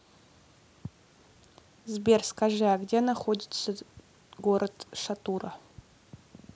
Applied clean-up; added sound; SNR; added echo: none; none; none; none.